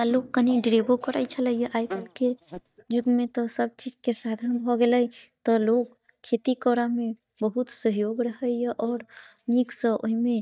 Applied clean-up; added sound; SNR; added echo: neural mask model DeepFilterNet 3.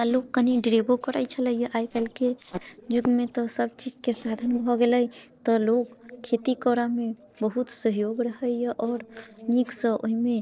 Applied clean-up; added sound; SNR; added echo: neural separator model SepFormer DNS4.